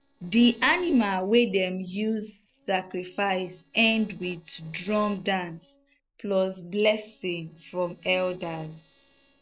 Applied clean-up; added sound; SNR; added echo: neural separator model SepFormer DNS4.